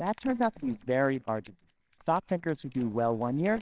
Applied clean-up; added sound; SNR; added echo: neural separator model SepFormer WHAMR!.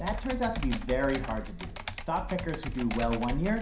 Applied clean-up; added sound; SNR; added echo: none; Computer keyboard; 4 dB; reverberation time 0.5 s.